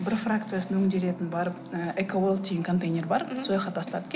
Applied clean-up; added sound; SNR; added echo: none; none; none; none.